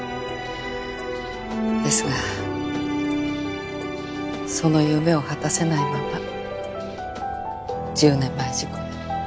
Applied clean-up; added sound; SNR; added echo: none; Marimba, xylophone; 11 dB; none.